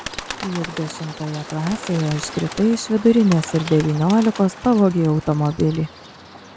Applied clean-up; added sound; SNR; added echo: none; Bird; 14 dB; none.